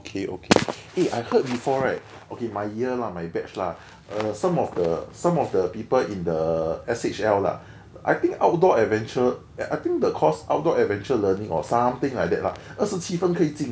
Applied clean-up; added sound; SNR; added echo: none; none; none; none.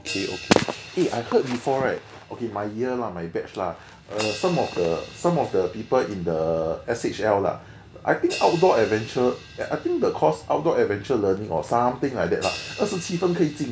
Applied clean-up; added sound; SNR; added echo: none; Crash cymbal; 17 dB; none.